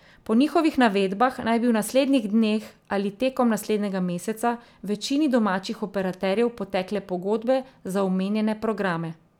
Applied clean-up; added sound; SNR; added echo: none; none; none; none.